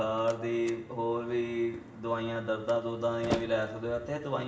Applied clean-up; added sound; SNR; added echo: none; Slam; 12 dB; reverberation time 1.4 s.